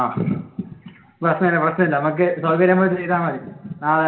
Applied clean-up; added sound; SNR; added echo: none; none; none; reverberation time 1.9 s.